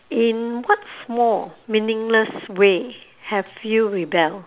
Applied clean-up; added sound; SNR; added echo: none; none; none; none.